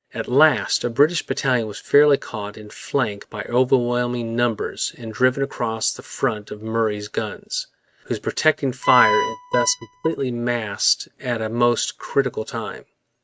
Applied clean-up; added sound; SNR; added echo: neural mask model RNNoise.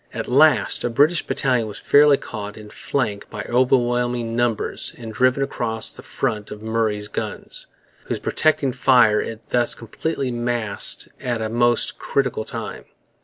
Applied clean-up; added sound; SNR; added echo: none; none; none; none.